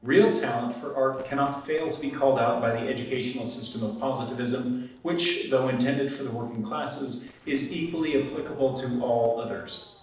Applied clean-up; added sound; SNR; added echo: neural separator model SepFormer DNS4.